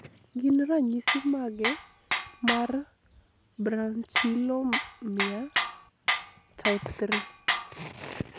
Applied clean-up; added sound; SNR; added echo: none; Tools; 1 dB; none.